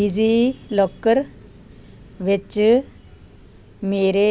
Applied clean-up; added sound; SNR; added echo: none; none; none; none.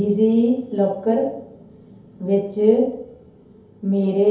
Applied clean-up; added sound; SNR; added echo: none; none; none; reverberation time 0.8 s.